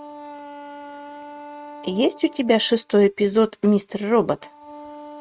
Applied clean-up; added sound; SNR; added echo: neural mask model RNNoise.